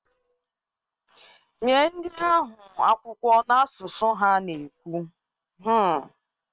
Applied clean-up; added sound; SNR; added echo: neural separator model SepFormer WHAM!.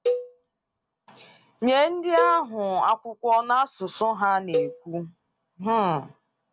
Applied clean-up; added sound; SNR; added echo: none; Cowbell; 7 dB; none.